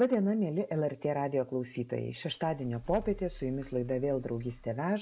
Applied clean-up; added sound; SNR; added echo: none; Engine starting / Car; 16 dB; none.